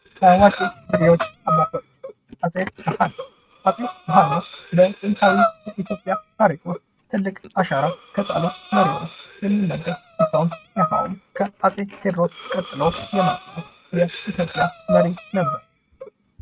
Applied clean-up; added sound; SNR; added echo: neural mask model RNNoise.